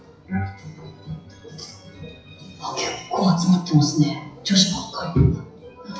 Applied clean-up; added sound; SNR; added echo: classical method WPE with log-MMSE.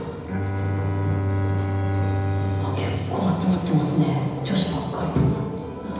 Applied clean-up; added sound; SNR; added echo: none; Bowed string instrument; 2 dB; reverberation time 1.0 s.